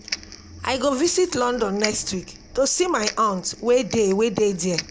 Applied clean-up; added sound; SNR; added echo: none; Crackle; 14 dB; none.